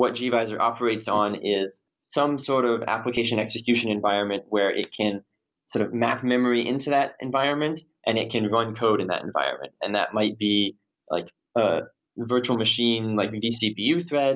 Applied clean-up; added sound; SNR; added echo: none; none; none; none.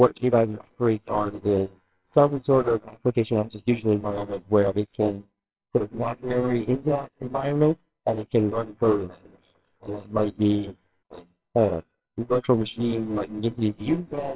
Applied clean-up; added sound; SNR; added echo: neural separator model SepFormer WHAMR!.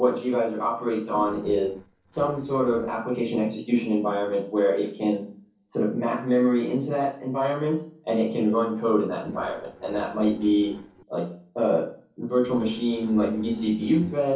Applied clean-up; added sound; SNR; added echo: neural separator model SepFormer DNS4.